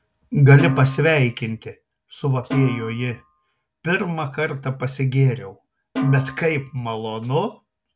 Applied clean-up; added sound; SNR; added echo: none; Snare drum; 10 dB; none.